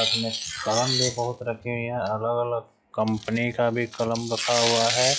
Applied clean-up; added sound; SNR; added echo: classical method log-MMSE.